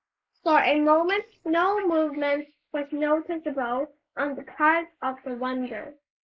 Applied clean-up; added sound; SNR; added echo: neural mask model Resemble Enhance denoiser.